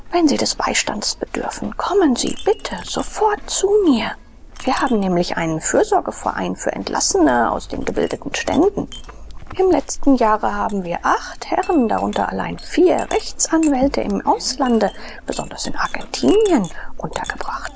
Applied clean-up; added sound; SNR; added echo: none; Chink, clink; 12 dB; none.